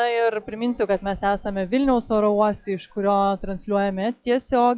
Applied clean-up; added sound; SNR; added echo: classical method log-MMSE.